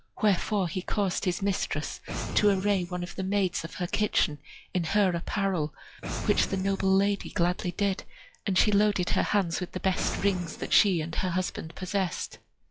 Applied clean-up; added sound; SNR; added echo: classical method log-MMSE.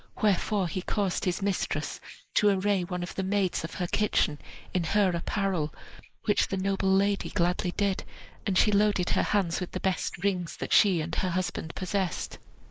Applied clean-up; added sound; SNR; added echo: neural mask model Resemble Enhance denoiser.